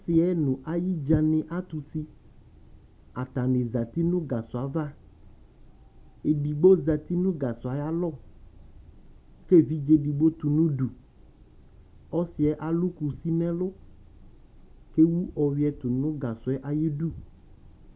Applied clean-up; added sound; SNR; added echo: none; none; none; none.